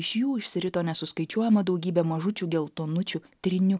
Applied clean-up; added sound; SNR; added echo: none; none; none; none.